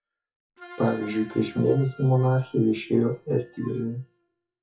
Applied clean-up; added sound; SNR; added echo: classical method WPE with log-MMSE.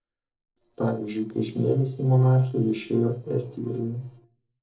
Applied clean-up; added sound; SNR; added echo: neural separator model SepFormer DNS4.